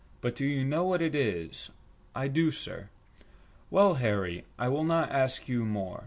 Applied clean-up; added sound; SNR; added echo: none; none; none; none.